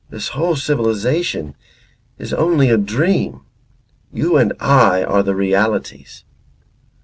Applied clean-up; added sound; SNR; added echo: none; none; none; none.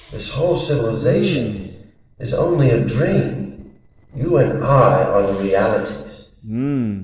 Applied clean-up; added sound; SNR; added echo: neural separator model SepFormer DNS4.